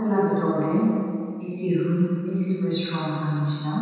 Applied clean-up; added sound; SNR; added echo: none; none; none; reverberation time 2.1 s.